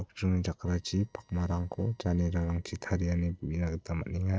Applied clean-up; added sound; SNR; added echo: neural separator model SepFormer DNS4.